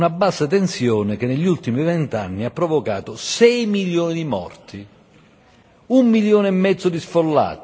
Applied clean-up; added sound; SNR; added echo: none; none; none; none.